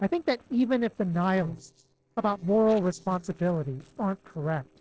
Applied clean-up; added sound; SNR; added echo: neural separator model SepFormer DNS4.